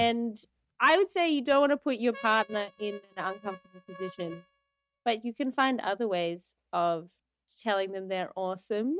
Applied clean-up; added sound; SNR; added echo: neural mask model RNNoise.